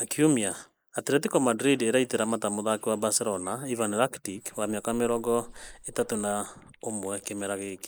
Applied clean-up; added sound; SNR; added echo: neural mask model Resemble Enhance denoiser.